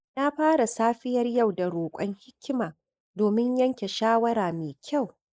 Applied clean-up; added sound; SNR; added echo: neural mask model Resemble Enhance denoiser.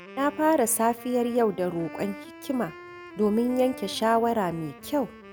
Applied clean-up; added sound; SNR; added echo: none; Wind instrument, woodwind instrument; 17 dB; none.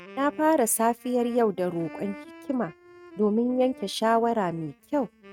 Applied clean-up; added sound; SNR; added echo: neural mask model RNNoise.